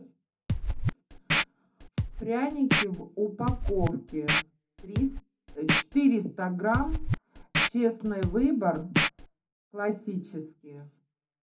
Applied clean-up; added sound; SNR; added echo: none; Scratching (performance technique); -1 dB; reverberation time 0.3 s.